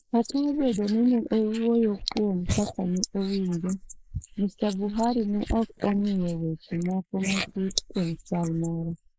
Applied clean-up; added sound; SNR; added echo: neural mask model Resemble Enhance denoiser.